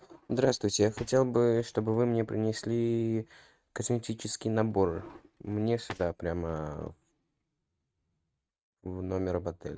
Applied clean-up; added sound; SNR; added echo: neural mask model RNNoise.